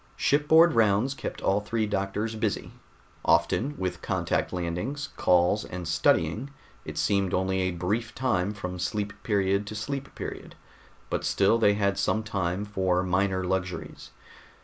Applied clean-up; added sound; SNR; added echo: none; none; none; none.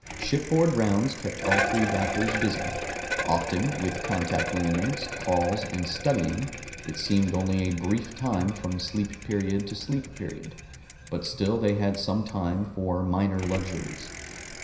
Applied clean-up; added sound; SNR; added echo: none; Bicycle; 7 dB; reverberation time 0.9 s.